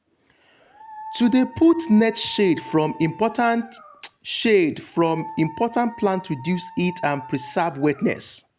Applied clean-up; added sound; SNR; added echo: none; Dog; 17 dB; none.